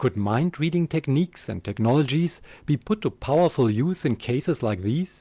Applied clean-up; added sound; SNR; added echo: none; none; none; none.